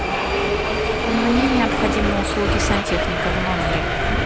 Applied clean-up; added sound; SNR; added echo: none; Subway, metro, underground; -4 dB; none.